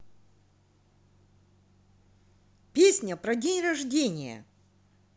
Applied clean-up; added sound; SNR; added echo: none; none; none; none.